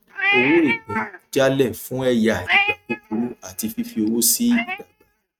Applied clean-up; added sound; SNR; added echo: neural mask model RNNoise.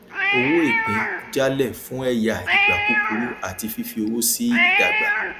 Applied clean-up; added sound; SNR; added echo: none; Cat; -1 dB; none.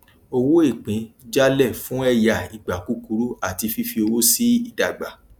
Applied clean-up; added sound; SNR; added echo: none; none; none; none.